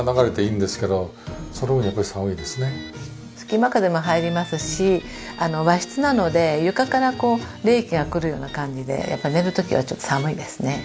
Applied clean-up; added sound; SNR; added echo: none; none; none; none.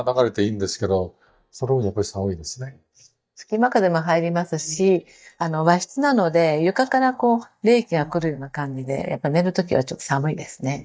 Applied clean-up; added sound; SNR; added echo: neural mask model DeepFilterNet 3.